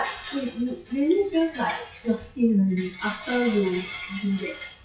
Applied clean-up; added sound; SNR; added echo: classical method WPE with log-MMSE.